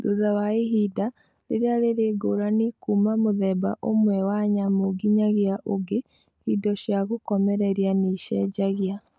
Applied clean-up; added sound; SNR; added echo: none; none; none; none.